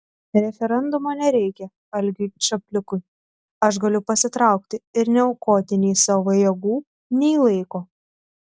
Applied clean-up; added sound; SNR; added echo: none; none; none; none.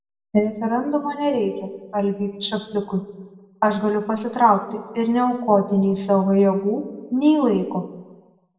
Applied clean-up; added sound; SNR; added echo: none; none; none; reverberation time 0.9 s.